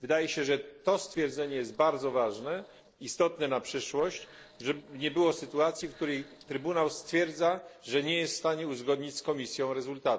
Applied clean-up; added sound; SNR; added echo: neural separator model SepFormer DNS4.